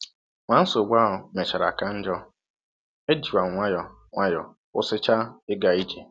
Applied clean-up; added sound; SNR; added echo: none; none; none; none.